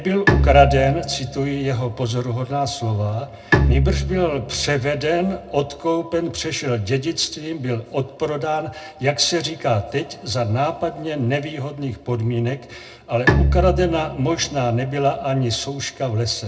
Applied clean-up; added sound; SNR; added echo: none; Bowed string instrument; 2 dB; reverberation time 0.2 s.